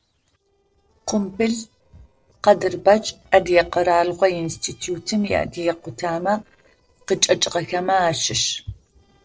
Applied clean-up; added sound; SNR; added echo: neural separator model SepFormer DNS4.